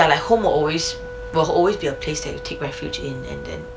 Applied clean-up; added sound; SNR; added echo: none; Wind instrument, woodwind instrument; 13 dB; none.